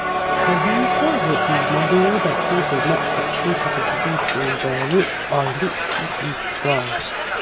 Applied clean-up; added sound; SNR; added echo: none; Crowd; -2 dB; none.